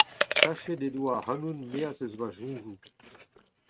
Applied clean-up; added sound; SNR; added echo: neural mask model RNNoise.